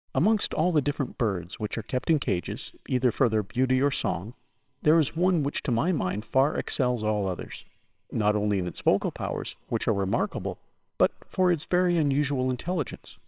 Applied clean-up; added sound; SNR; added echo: neural separator model SepFormer WHAMR!.